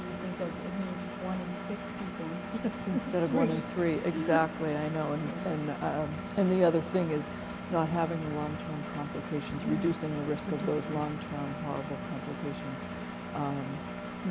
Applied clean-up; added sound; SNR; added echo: none; Engine; 7 dB; none.